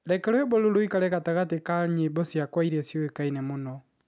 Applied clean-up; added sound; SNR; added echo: none; none; none; none.